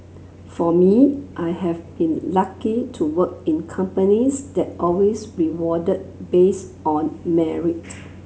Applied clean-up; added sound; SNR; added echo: none; none; none; none.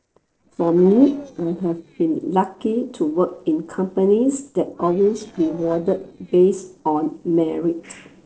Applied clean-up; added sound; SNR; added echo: neural separator model SepFormer DNS4.